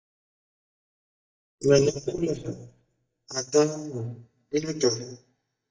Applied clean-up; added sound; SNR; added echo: neural mask model DeepFilterNet 3.